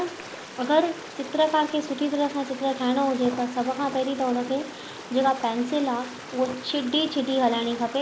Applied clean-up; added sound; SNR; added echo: none; Stream; 14 dB; none.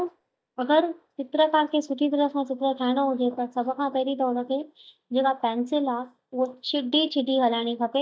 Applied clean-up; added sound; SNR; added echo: neural mask model DeepFilterNet 3.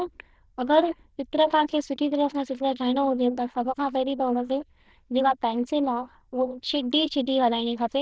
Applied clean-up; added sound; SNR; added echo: neural diffusion model UNIVERSE++.